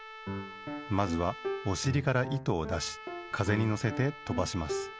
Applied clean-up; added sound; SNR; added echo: none; Trumpet; 15 dB; none.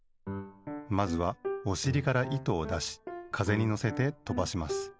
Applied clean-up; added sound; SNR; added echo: none; none; none; none.